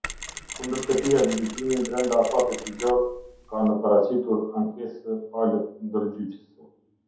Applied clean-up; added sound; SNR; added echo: none; Mechanisms; 12 dB; reverberation time 0.6 s.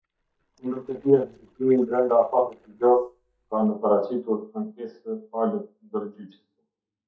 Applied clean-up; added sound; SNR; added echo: neural mask model DeepFilterNet 3.